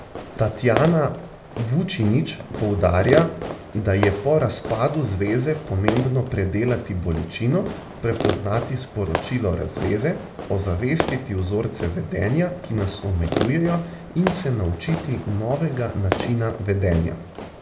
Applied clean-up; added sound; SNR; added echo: none; Fireworks; 8 dB; reverberation time 0.4 s.